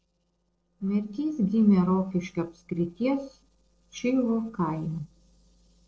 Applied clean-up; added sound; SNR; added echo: neural separator model SepFormer DNS4.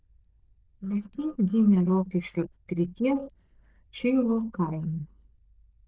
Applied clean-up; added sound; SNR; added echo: neural diffusion model UNIVERSE++.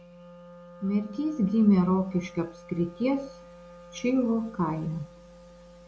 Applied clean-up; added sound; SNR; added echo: none; Wind instrument, woodwind instrument; 20 dB; none.